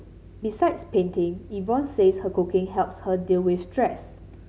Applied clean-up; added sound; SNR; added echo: none; none; none; none.